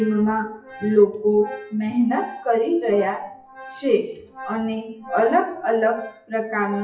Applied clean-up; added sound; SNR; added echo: classical method WPE with log-MMSE.